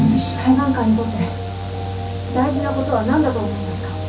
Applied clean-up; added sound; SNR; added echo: none; Mechanical fan; 7 dB; reverberation time 0.3 s.